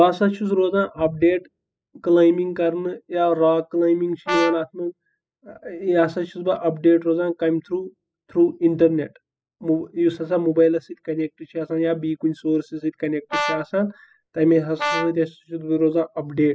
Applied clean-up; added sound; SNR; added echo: classical method spectral subtraction.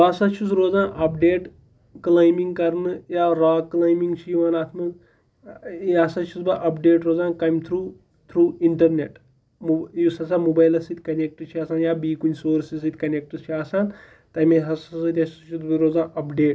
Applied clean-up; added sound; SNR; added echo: none; none; none; none.